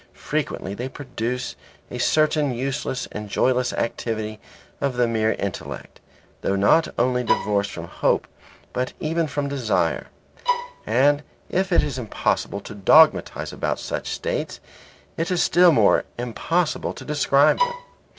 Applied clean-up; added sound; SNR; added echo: none; Bowed string instrument; 3 dB; none.